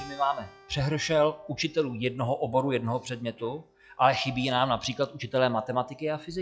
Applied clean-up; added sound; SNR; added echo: classical method log-MMSE.